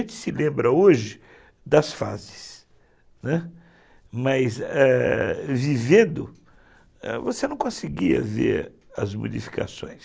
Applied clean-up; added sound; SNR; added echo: none; none; none; none.